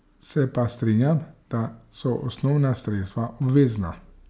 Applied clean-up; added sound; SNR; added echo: none; none; none; none.